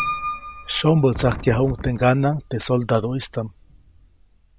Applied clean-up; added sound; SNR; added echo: none; Wind + Piano; 11 dB; none.